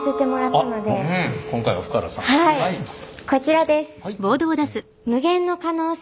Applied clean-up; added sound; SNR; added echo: none; Chink, clink; 15 dB; none.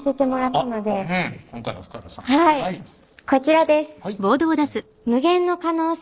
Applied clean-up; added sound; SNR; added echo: neural separator model SepFormer DNS4.